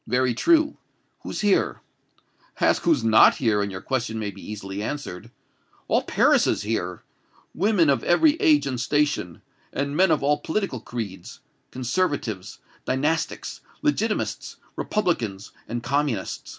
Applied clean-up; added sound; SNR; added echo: none; none; none; none.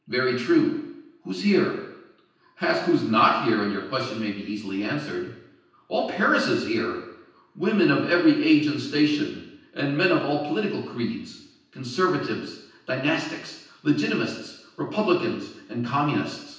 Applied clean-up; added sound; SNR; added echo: none; none; none; reverberation time 0.9 s.